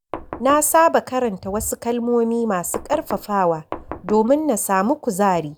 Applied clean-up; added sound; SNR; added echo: none; Knock; 14 dB; none.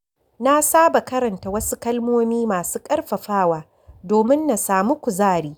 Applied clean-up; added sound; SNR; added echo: none; none; none; none.